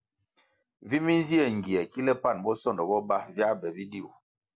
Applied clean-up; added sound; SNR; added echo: none; none; none; none.